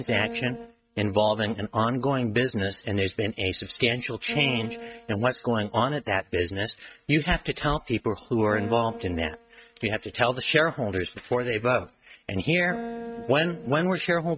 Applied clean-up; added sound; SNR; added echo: neural mask model RNNoise.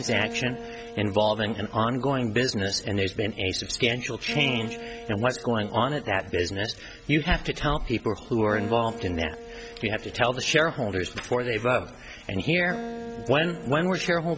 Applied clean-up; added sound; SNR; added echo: none; Acoustic guitar; 15 dB; none.